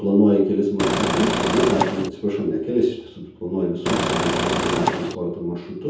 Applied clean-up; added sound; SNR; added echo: none; Engine / Car; -1 dB; reverberation time 0.7 s.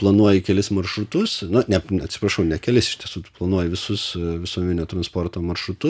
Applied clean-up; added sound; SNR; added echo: none; none; none; none.